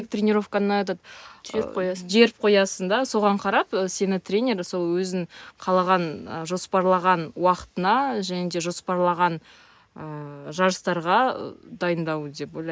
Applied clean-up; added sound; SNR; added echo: none; none; none; none.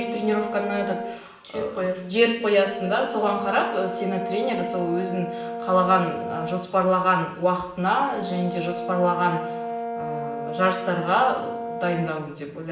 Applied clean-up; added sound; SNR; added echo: none; Brass instrument; 7 dB; reverberation time 0.8 s.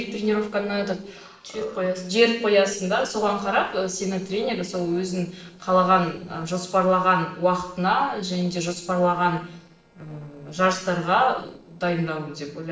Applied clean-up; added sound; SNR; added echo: neural separator model SepFormer DNS4.